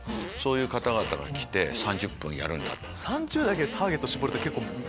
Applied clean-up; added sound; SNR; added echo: none; Fart; 11 dB; none.